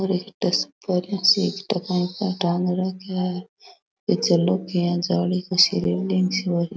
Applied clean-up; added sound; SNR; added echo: none; none; none; none.